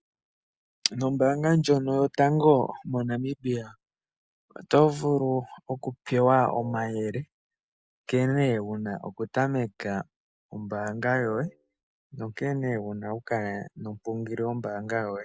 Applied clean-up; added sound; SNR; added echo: none; Wind instrument, woodwind instrument; 19 dB; none.